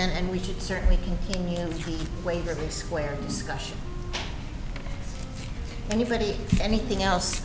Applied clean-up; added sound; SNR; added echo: none; Wind instrument, woodwind instrument + Tearing; 18 dB; none.